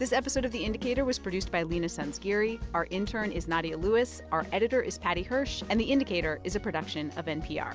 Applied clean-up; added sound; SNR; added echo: none; none; none; none.